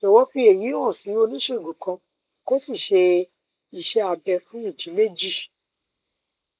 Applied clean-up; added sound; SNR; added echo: neural mask model Resemble Enhance denoiser.